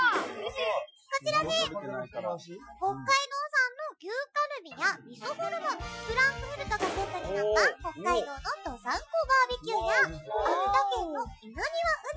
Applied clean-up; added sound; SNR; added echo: classical method Wiener filter.